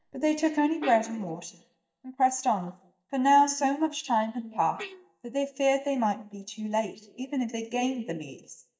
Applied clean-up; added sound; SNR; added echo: neural mask model DeepFilterNet 3.